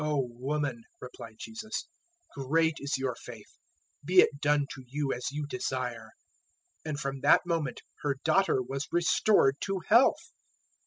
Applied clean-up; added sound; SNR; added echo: none; none; none; none.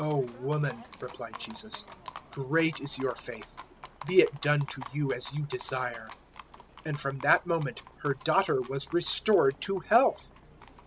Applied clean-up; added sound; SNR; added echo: none; Livestock, farm animals, working animals; 18 dB; none.